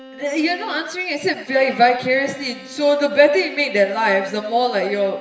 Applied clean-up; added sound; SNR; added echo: none; Bowed string instrument; 19 dB; reverberation time 1.0 s.